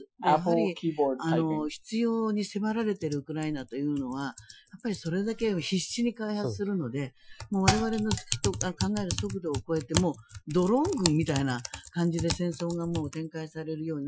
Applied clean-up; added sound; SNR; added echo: classical method Wiener filter.